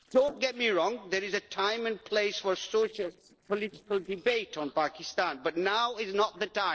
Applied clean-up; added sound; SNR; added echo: neural separator model SepFormer DNS4.